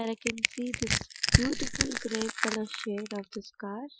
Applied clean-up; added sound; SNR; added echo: classical method Wiener filter.